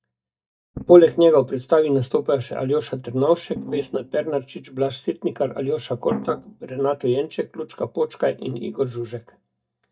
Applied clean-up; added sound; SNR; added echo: neural mask model DeepFilterNet 3.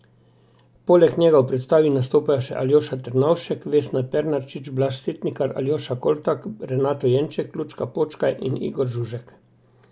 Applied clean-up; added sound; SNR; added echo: none; none; none; none.